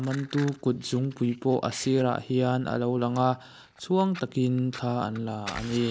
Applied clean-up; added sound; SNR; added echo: none; Fire; 19 dB; none.